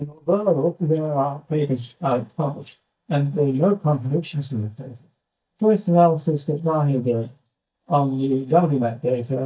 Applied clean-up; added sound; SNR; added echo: neural mask model DeepFilterNet 3.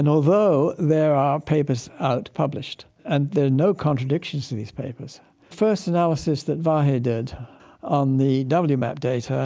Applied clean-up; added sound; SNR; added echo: none; none; none; none.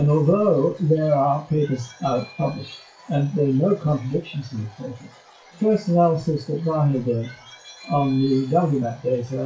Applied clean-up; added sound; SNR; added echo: classical method WPE with log-MMSE.